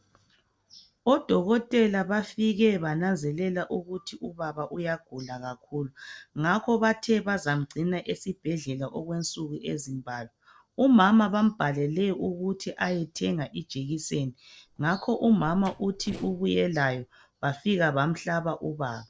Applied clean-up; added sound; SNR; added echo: neural separator model SepFormer DNS4.